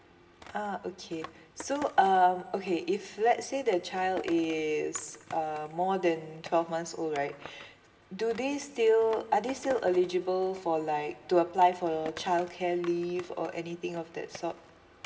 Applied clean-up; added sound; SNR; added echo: none; Skateboard; 20 dB; reverberation time 1.4 s.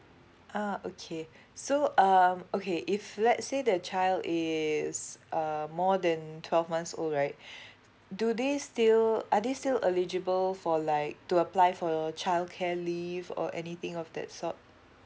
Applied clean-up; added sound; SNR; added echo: none; none; none; none.